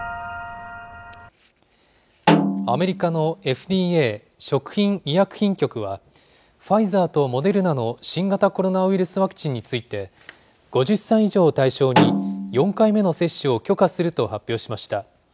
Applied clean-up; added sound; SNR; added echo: none; Snare drum; 2 dB; none.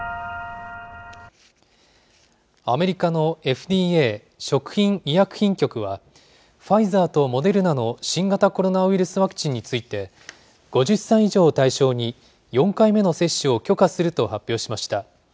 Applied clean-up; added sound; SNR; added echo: none; none; none; none.